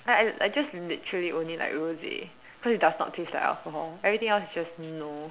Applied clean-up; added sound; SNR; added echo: none; none; none; none.